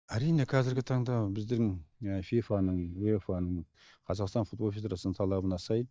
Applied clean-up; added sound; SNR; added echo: neural mask model DeepFilterNet 3.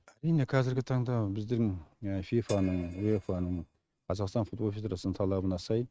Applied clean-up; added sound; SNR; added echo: neural mask model RNNoise.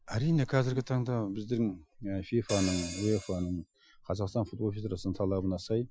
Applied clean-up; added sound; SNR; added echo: classical method Wiener filter.